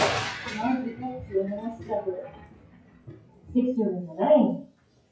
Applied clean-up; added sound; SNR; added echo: classical method WPE with log-MMSE.